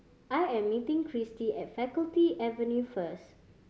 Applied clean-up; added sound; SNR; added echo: none; none; none; none.